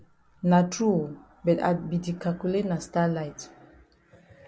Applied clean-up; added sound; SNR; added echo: none; none; none; none.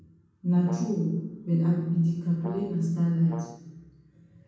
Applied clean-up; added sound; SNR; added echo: none; Brass instrument; 17 dB; reverberation time 1.2 s.